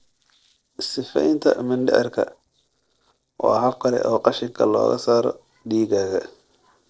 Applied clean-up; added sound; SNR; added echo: neural separator model SepFormer DNS4.